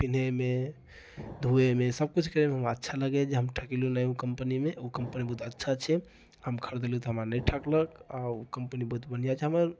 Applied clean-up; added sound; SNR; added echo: none; Explosion; 20 dB; none.